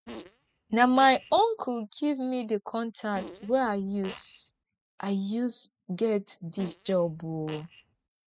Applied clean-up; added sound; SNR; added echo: neural mask model RNNoise.